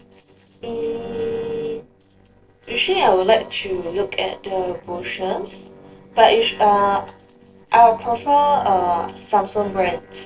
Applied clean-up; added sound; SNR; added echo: neural separator model SepFormer DNS4.